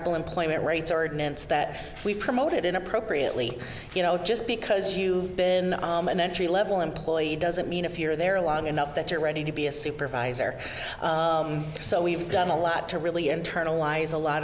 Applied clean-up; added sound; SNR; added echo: none; none; none; none.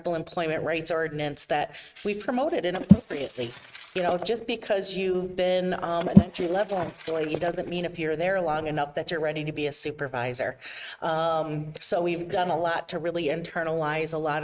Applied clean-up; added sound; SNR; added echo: neural mask model RNNoise.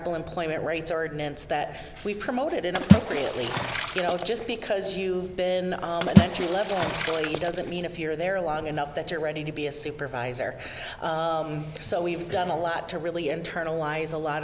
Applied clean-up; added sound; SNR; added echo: none; Water / Splash, splatter; -4 dB; none.